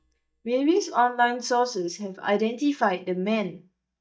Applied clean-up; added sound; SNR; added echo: neural mask model DeepFilterNet 3.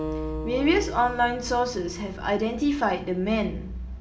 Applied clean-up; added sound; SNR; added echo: none; Acoustic guitar; 12 dB; reverberation time 0.4 s.